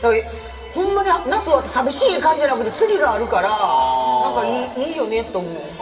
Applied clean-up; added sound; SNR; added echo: none; none; none; reverberation time 2.5 s.